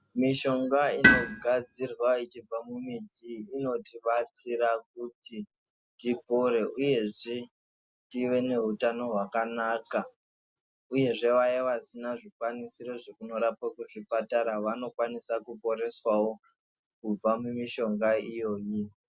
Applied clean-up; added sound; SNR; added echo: none; Tools; -1 dB; none.